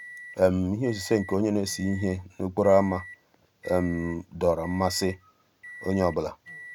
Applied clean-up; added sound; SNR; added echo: none; Microwave oven; 18 dB; none.